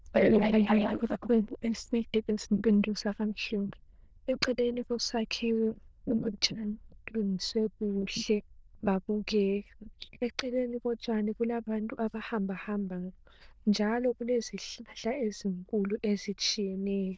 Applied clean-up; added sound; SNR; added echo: neural diffusion model UNIVERSE++.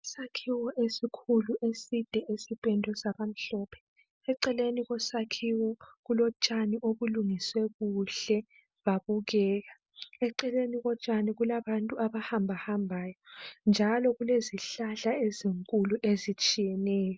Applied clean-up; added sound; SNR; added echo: none; none; none; none.